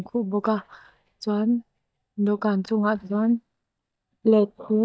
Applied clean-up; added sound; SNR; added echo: neural mask model DeepFilterNet 3.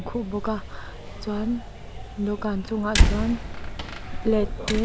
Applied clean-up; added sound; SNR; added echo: none; Slam; -2 dB; none.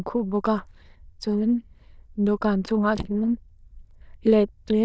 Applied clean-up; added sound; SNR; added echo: neural diffusion model UNIVERSE++.